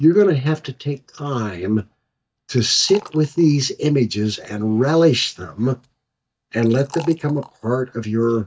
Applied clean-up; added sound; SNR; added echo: neural mask model DeepFilterNet 3.